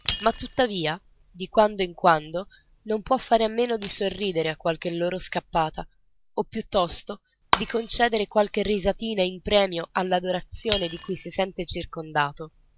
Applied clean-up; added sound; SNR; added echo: none; Shatter; 13 dB; none.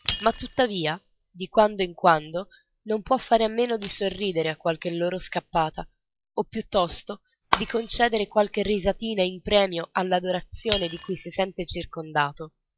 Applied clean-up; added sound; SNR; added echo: classical method log-MMSE.